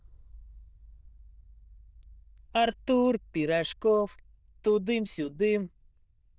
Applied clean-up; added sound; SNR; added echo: neural diffusion model UNIVERSE++.